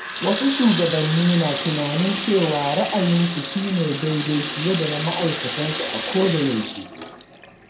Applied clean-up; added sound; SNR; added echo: none; Water tap, faucet; 7 dB; reverberation time 0.4 s.